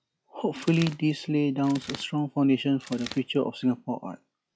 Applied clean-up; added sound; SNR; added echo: classical method log-MMSE.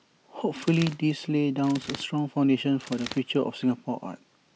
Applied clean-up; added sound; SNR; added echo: none; Bird; 14 dB; none.